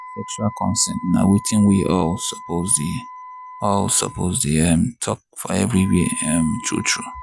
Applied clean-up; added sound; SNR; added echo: none; Wind instrument, woodwind instrument; 17 dB; none.